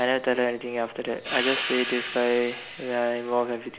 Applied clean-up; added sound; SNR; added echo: none; Tick + Cymbal; 9 dB; none.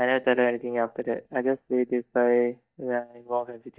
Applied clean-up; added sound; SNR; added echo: neural mask model DeepFilterNet 3.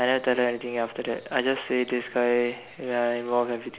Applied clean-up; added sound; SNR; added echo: none; none; none; none.